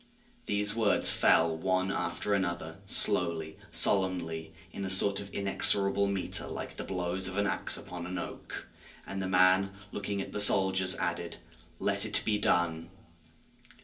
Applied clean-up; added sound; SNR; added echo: none; none; none; reverberation time 0.3 s.